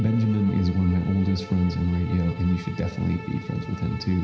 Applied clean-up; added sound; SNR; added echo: none; Bowed string instrument; 17 dB; reverberation time 0.9 s.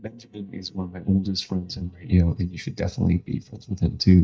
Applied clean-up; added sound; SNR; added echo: neural mask model DeepFilterNet 3.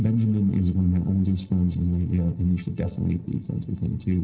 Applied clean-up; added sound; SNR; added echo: neural separator model SepFormer DNS4.